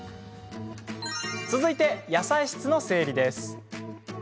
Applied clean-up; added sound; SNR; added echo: none; none; none; none.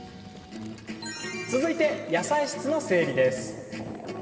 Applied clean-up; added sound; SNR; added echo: none; Fill (with liquid); 19 dB; reverberation time 2.5 s.